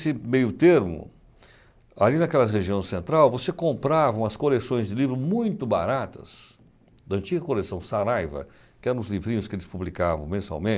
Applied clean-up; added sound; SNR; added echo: none; none; none; none.